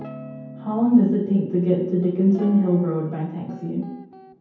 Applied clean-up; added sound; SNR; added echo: none; Guitar; 18 dB; reverberation time 0.9 s.